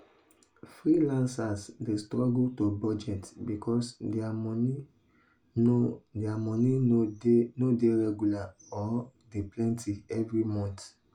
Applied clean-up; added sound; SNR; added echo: none; none; none; reverberation time 0.3 s.